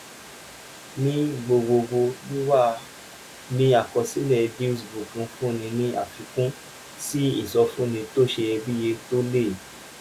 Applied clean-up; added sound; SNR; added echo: none; Water; 19 dB; none.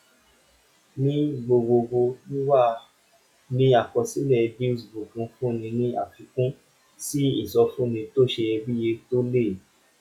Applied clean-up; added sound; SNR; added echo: classical method log-MMSE.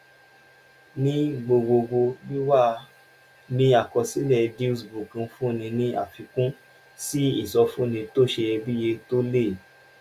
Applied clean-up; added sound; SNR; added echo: none; none; none; none.